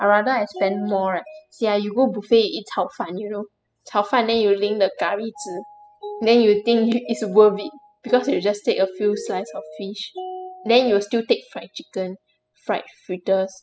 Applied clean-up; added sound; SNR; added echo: classical method spectral subtraction.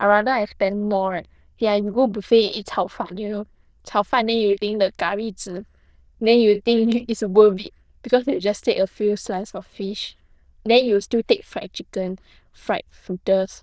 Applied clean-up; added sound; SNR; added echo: neural diffusion model UNIVERSE++.